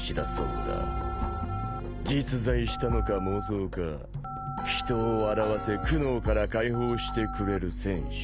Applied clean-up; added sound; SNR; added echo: none; Telephone; 11 dB; none.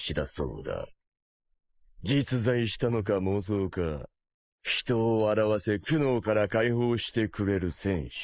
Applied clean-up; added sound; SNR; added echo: neural mask model Resemble Enhance denoiser.